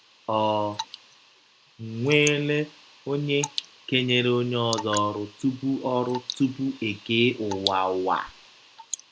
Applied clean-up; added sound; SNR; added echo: none; Drip / Water; 13 dB; none.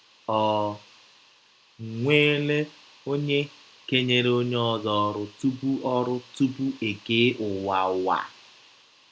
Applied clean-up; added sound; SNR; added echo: none; none; none; none.